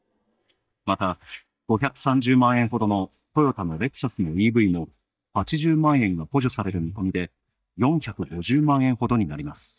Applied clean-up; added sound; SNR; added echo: neural mask model DeepFilterNet 3.